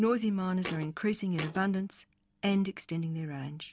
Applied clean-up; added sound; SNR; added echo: none; Thump, thud; 10 dB; none.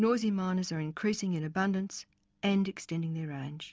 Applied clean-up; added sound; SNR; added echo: none; none; none; none.